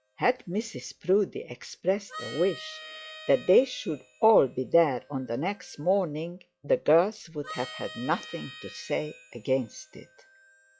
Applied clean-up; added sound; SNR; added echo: classical method log-MMSE.